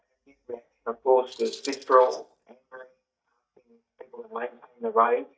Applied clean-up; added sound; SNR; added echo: neural mask model DeepFilterNet 3.